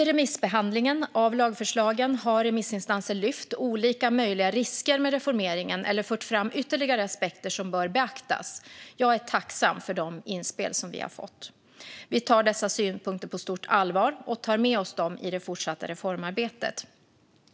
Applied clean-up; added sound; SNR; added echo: none; none; none; none.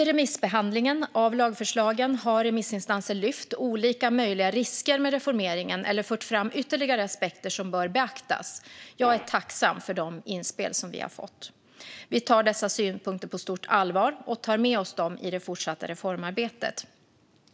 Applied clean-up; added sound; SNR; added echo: none; Fart; 11 dB; none.